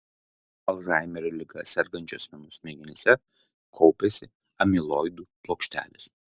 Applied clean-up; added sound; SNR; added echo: none; none; none; none.